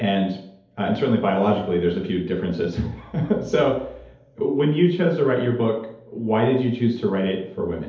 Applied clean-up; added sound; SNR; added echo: none; none; none; reverberation time 2.2 s.